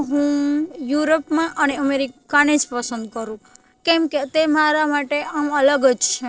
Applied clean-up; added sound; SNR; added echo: neural separator model SepFormer DNS4.